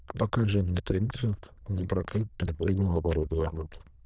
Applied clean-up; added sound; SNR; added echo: neural diffusion model UNIVERSE++.